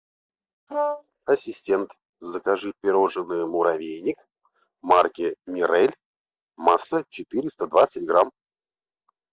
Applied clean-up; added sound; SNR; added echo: neural mask model DeepFilterNet 3.